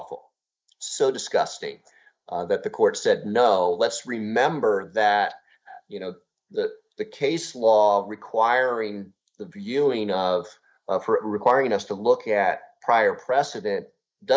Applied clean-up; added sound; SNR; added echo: neural mask model Resemble Enhance denoiser.